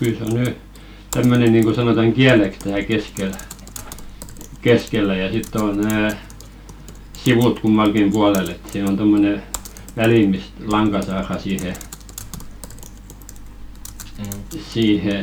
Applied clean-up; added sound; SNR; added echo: none; Typing; 19 dB; none.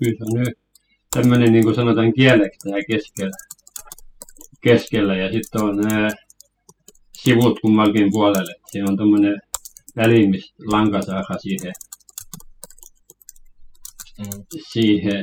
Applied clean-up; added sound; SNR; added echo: classical method spectral subtraction.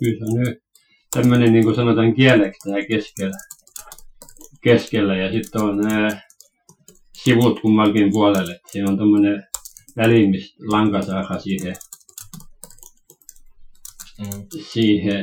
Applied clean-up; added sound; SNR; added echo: classical method Wiener filter.